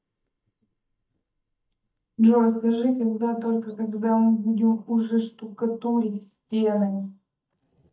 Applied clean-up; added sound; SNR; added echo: neural mask model DeepFilterNet 3.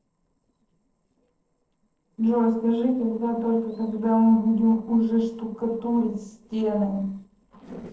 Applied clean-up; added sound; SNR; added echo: neural separator model SepFormer DNS4.